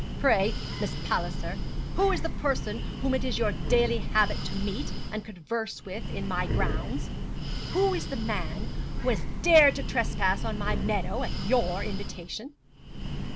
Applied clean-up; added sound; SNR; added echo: none; Breathing; 1 dB; none.